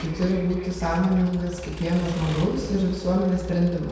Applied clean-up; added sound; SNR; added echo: none; Accelerating, revving, vroom / Mechanisms; 18 dB; reverberation time 1.1 s.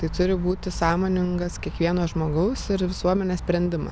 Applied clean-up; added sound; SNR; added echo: none; none; none; none.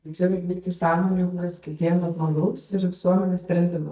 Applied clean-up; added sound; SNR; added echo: neural mask model DeepFilterNet 3.